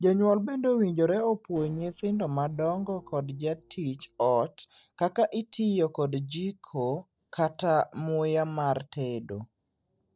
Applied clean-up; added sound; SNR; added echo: neural separator model SepFormer DNS4.